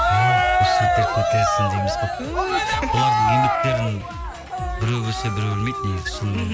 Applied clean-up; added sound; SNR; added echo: none; Cheering; -3 dB; none.